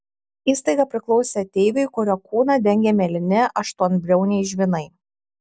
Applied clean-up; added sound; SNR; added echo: none; none; none; none.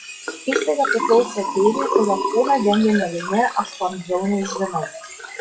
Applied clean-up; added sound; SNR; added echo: classical method WPE with log-MMSE.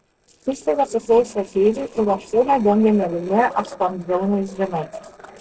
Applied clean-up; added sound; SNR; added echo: neural separator model SepFormer DNS4.